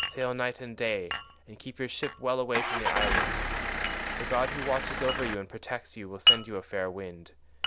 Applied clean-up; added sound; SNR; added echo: none; Glass + Engine starting / Car; -2 dB; none.